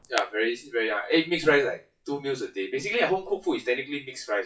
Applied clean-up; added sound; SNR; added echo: classical method WPE with log-MMSE.